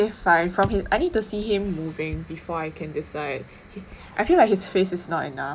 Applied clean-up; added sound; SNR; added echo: none; none; none; none.